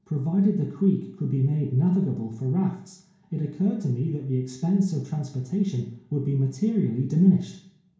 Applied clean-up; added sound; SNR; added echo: none; none; none; reverberation time 0.6 s.